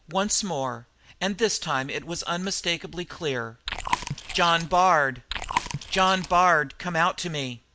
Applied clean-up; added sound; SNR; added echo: none; Chewing, mastication; 6 dB; none.